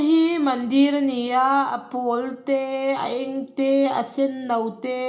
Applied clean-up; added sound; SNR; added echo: none; none; none; reverberation time 0.4 s.